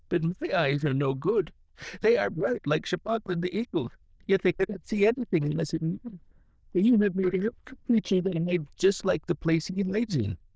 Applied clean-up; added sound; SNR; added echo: neural diffusion model UNIVERSE++.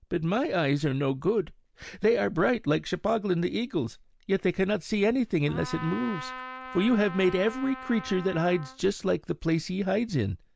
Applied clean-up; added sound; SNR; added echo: none; Trumpet; 13 dB; none.